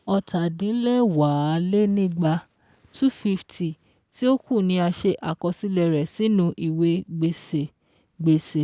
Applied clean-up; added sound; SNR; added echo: none; none; none; none.